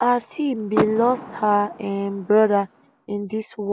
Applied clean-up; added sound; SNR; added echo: none; Door / Car; 11 dB; none.